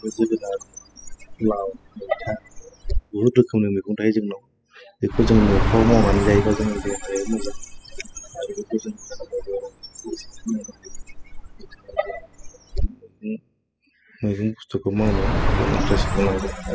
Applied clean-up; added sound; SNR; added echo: classical method spectral subtraction.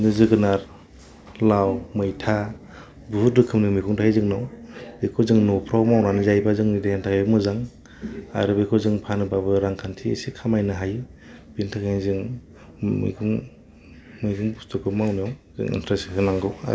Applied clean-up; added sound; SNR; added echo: none; none; none; none.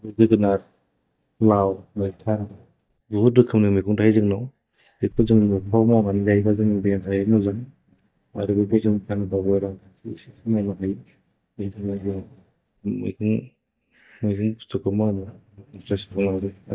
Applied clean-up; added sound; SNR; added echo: neural mask model DeepFilterNet 3.